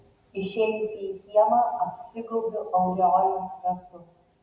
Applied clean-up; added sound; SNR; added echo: none; none; none; none.